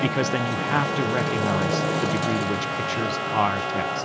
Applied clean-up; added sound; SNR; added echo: none; Trumpet + Traffic noise, roadway noise; -2 dB; none.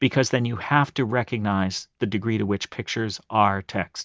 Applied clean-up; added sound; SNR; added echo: none; none; none; none.